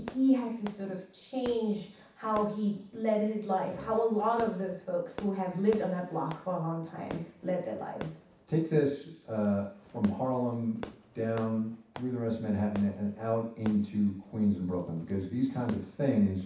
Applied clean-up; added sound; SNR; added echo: none; Fireworks; 19 dB; reverberation time 0.7 s.